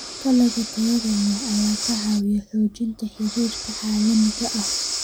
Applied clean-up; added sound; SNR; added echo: none; Breathing; 8 dB; none.